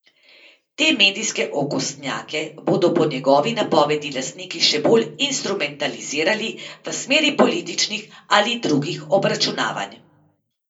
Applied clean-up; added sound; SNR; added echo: none; none; none; reverberation time 0.2 s.